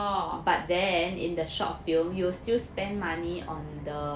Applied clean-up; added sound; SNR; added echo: none; none; none; none.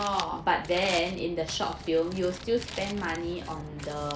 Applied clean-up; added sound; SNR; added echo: none; Crumpling, crinkling; 13 dB; none.